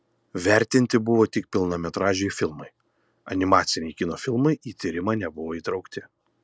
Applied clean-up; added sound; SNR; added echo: none; none; none; none.